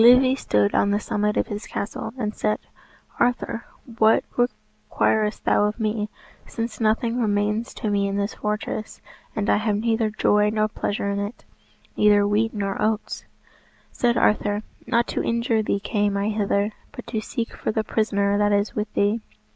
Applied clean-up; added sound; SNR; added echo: none; none; none; none.